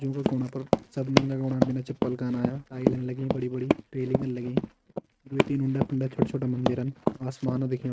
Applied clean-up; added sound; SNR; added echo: neural mask model RNNoise.